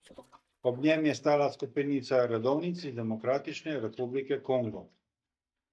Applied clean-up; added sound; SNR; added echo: neural mask model DeepFilterNet 3.